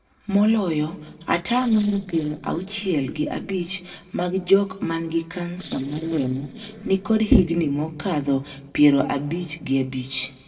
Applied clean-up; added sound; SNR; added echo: neural separator model SepFormer DNS4.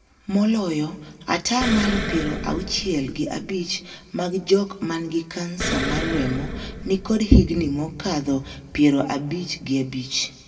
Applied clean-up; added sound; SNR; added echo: none; Explosion; 6 dB; reverberation time 1.0 s.